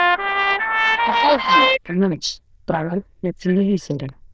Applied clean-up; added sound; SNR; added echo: neural diffusion model UNIVERSE++.